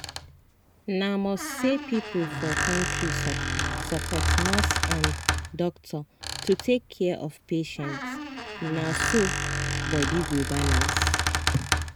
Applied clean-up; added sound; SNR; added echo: none; Squeak; -1 dB; none.